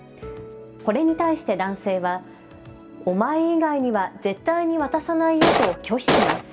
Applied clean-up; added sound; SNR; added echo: none; Gunshot, gunfire; -4 dB; reverberation time 2.1 s.